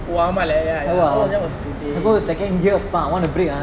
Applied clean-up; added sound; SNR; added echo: none; none; none; none.